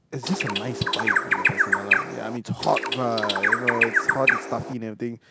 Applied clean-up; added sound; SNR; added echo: none; Bird; -5 dB; none.